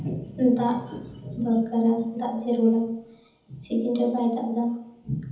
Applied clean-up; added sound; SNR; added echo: none; none; none; reverberation time 1.3 s.